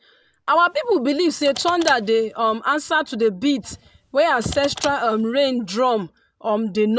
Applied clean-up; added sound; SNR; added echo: none; Car; 19 dB; none.